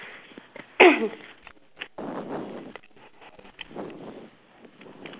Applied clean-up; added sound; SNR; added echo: none; none; none; none.